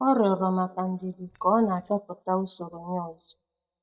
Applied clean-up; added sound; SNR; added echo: neural mask model DeepFilterNet 3.